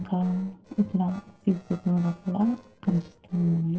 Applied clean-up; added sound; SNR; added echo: neural separator model SepFormer DNS4.